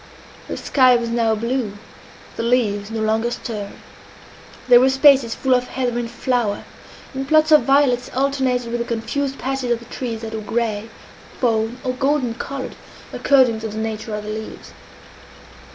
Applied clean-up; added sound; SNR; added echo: none; none; none; none.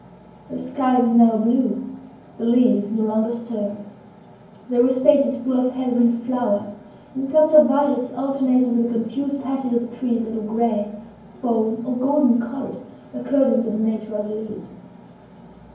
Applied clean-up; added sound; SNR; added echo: none; none; none; reverberation time 0.9 s.